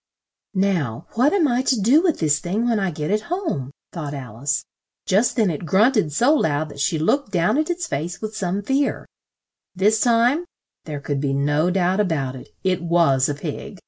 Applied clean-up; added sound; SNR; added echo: none; none; none; none.